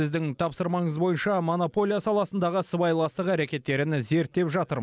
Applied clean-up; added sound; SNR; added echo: none; none; none; none.